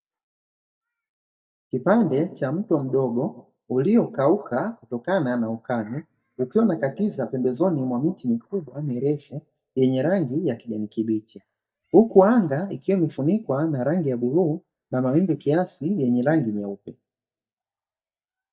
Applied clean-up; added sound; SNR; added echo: neural mask model DeepFilterNet 3.